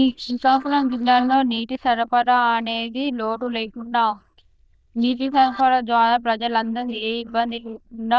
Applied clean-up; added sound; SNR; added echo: neural diffusion model UNIVERSE++.